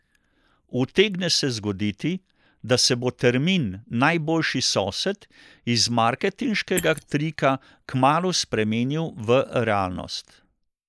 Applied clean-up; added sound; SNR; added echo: neural mask model Resemble Enhance denoiser.